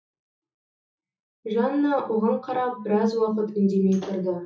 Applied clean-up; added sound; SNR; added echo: classical method WPE with log-MMSE.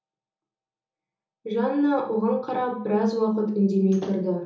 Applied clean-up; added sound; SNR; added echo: none; Slam / Wood; 15 dB; reverberation time 1.2 s.